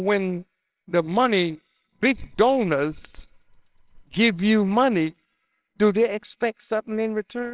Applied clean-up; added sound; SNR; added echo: neural separator model SepFormer WHAMR!.